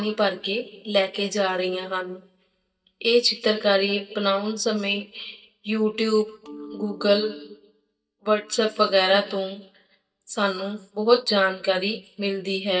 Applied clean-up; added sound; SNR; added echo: neural mask model DeepFilterNet 3.